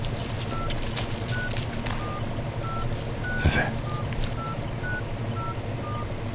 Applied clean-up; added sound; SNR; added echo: none; Clapping + Telephone; 11 dB; none.